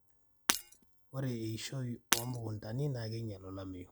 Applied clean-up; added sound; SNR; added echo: none; Shatter; 0 dB; none.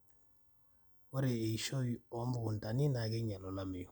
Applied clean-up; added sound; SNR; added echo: none; none; none; none.